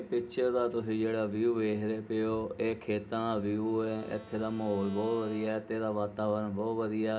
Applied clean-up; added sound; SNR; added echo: none; Bowed string instrument; 19 dB; reverberation time 0.3 s.